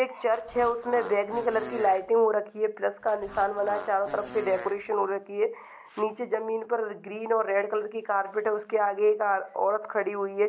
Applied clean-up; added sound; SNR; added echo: none; Fart; 14 dB; none.